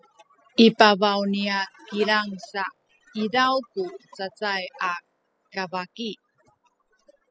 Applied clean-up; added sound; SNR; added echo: classical method spectral subtraction.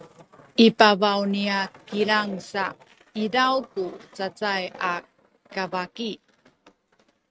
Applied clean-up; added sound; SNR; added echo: neural mask model RNNoise.